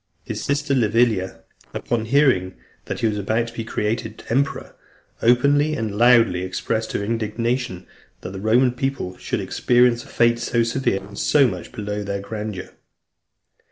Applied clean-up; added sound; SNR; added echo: neural separator model SepFormer DNS4.